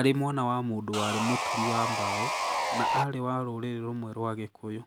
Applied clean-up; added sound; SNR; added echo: none; Sawing; -1 dB; none.